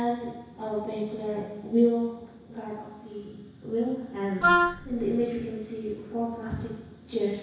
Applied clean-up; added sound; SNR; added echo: none; Wind instrument, woodwind instrument; -5 dB; reverberation time 1.1 s.